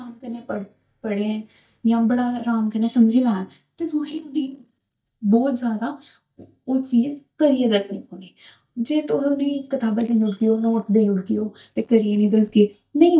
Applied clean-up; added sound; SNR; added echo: neural mask model DeepFilterNet 3.